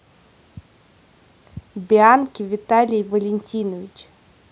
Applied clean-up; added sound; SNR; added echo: none; none; none; none.